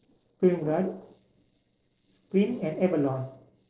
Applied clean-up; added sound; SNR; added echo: neural separator model SepFormer DNS4.